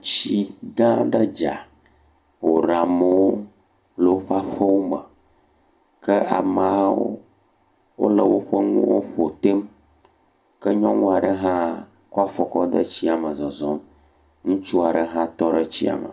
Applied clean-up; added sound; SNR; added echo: none; none; none; reverberation time 0.2 s.